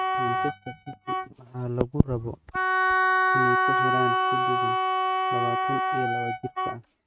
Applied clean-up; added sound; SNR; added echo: neural mask model RNNoise.